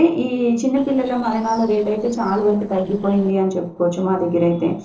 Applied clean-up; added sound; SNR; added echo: neural separator model SepFormer DNS4.